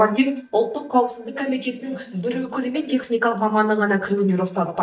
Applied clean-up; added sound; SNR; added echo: neural mask model DeepFilterNet 3.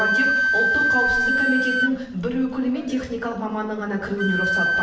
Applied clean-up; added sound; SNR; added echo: none; Wind instrument, woodwind instrument; -3 dB; reverberation time 0.7 s.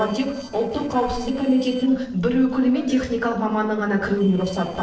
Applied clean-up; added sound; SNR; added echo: neural separator model SepFormer DNS4.